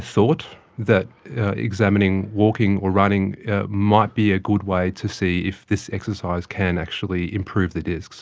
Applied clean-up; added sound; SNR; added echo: none; none; none; none.